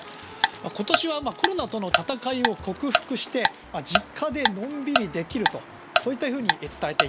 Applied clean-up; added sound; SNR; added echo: none; Tick-tock; -1 dB; none.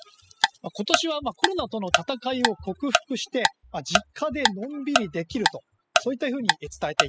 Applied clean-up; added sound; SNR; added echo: classical method spectral subtraction.